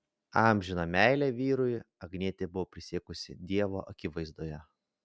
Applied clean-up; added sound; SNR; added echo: none; none; none; none.